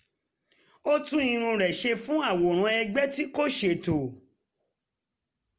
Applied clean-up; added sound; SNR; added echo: none; none; none; none.